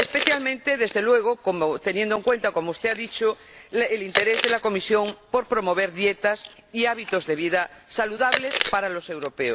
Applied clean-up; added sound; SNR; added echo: none; Chewing, mastication; 8 dB; none.